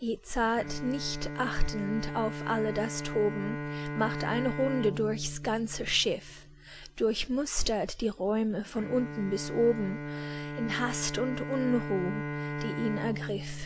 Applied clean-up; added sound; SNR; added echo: none; Bowed string instrument; 7 dB; none.